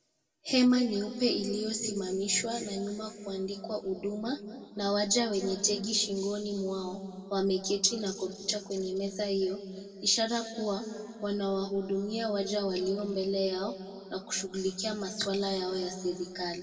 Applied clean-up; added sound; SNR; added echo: none; none; none; reverberation time 2.3 s.